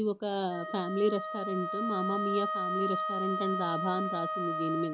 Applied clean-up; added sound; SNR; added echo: none; Wind instrument, woodwind instrument; 2 dB; none.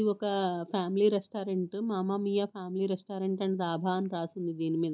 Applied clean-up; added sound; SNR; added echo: none; none; none; none.